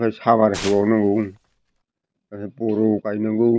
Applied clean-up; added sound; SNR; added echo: none; Tearing; 16 dB; none.